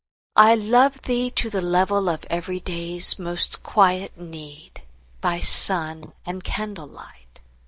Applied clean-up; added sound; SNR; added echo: neural mask model DeepFilterNet 3.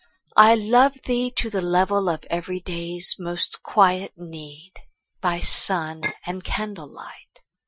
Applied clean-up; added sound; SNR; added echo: classical method Wiener filter.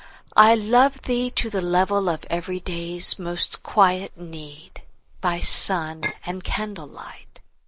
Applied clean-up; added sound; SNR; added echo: neural mask model Resemble Enhance denoiser.